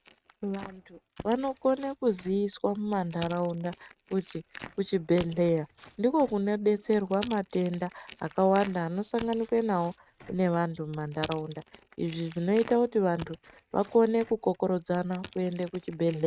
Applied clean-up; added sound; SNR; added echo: neural mask model RNNoise.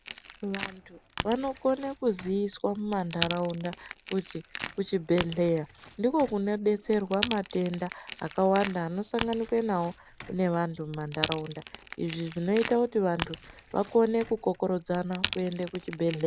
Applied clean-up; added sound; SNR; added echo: none; Crack / Crackle; 8 dB; none.